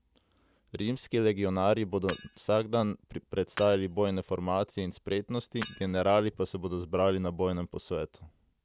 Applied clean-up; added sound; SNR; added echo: none; Shatter / Hammer; 17 dB; none.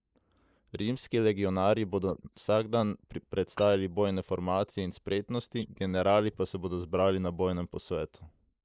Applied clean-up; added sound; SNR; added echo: neural mask model Resemble Enhance denoiser.